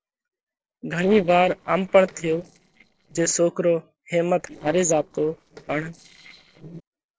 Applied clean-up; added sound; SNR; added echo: neural separator model SepFormer DNS4.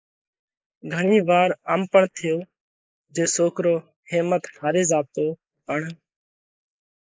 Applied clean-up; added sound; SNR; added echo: neural mask model Resemble Enhance denoiser.